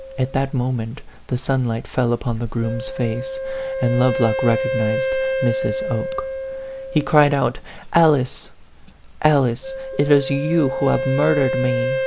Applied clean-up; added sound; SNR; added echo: none; Wind instrument, woodwind instrument; 6 dB; none.